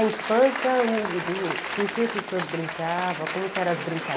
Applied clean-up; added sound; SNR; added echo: none; Applause / Cheering; 6 dB; none.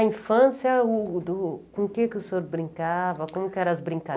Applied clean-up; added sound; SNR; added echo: none; none; none; none.